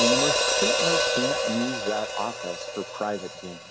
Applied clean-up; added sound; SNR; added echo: none; Hi-hat; -5 dB; none.